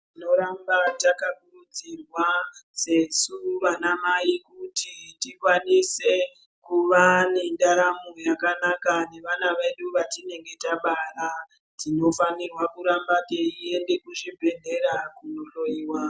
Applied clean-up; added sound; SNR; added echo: none; Bowed string instrument; 14 dB; none.